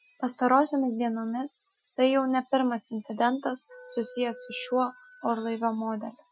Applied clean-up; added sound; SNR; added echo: classical method Wiener filter.